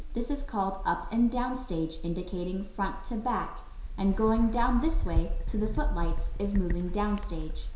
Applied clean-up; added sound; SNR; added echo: none; Bird; 1 dB; reverberation time 0.7 s.